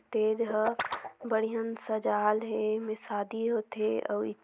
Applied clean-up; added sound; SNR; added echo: none; Guitar; 10 dB; none.